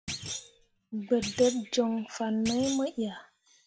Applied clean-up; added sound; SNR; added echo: none; Thump, thud; 11 dB; none.